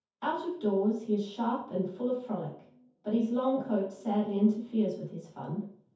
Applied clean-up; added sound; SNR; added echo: none; none; none; reverberation time 0.6 s.